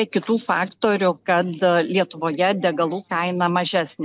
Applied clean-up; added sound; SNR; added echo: none; none; none; none.